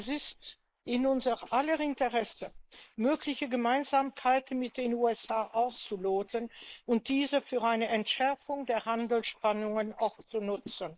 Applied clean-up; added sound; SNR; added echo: neural mask model Resemble Enhance denoiser.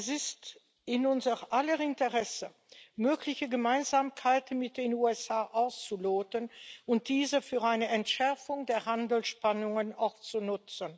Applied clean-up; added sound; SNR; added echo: none; none; none; none.